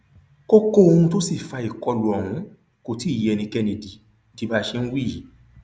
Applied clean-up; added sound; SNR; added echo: none; none; none; none.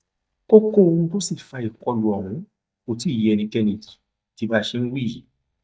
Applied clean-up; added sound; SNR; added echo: neural mask model DeepFilterNet 3.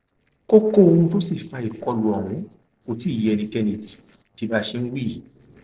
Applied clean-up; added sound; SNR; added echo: neural separator model SepFormer DNS4.